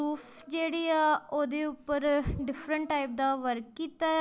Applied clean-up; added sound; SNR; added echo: none; none; none; none.